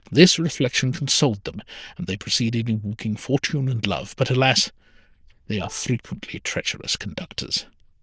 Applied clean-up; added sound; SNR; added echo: neural diffusion model UNIVERSE++.